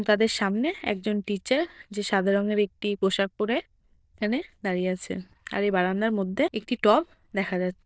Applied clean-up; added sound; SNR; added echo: neural diffusion model UNIVERSE++.